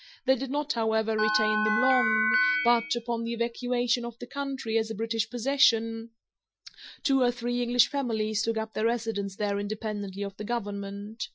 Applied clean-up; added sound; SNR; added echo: classical method Wiener filter.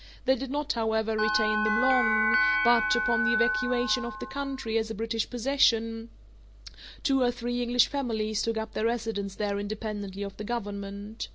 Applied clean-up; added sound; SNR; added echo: none; Bell; -1 dB; none.